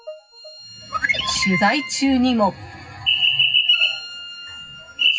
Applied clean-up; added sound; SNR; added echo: classical method WPE with log-MMSE.